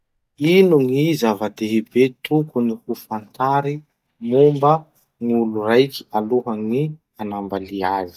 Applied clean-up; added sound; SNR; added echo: neural mask model DeepFilterNet 3.